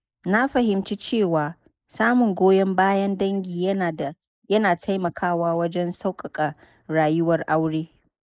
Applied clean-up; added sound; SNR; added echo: neural mask model Resemble Enhance denoiser.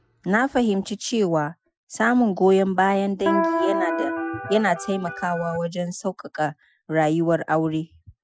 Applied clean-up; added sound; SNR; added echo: classical method Wiener filter.